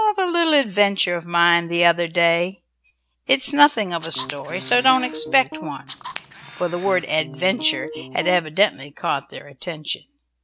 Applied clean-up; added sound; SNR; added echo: none; Piano + Camera; 13 dB; none.